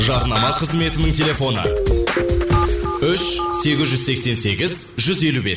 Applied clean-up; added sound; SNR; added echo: none; none; none; none.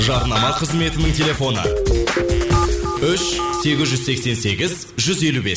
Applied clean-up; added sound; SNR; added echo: none; Fart; 19 dB; none.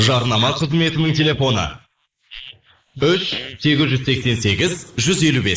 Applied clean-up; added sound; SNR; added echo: neural mask model Resemble Enhance denoiser.